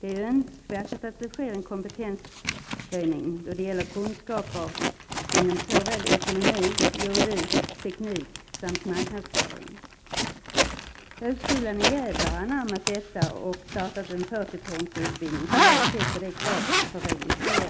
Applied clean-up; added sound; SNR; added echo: none; Zipper (clothing); -3 dB; none.